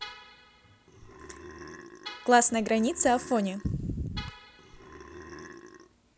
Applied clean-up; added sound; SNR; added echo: none; Vehicle horn, car horn, honking + Burping, eructation; 16 dB; none.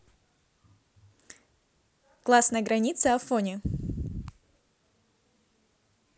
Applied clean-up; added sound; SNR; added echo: none; none; none; none.